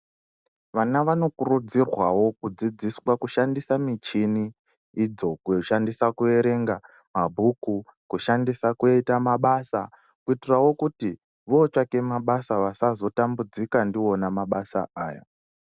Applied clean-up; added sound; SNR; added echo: none; none; none; none.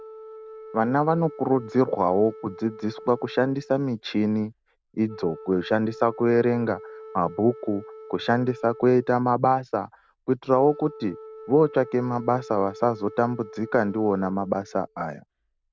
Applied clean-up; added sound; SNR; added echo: none; Wind instrument, woodwind instrument; 18 dB; none.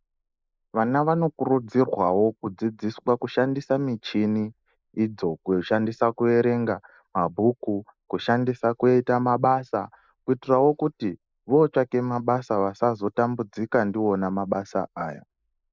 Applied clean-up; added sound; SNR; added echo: neural mask model Resemble Enhance denoiser.